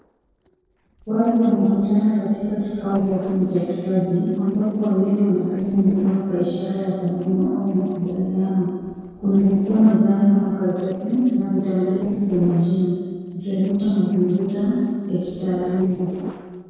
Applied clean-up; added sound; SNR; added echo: neural separator model SepFormer DNS4.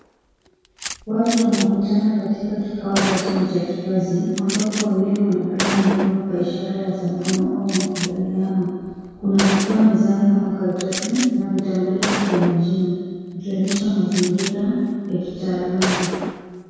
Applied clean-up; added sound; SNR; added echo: none; Gunshot, gunfire; 10 dB; reverberation time 2.0 s.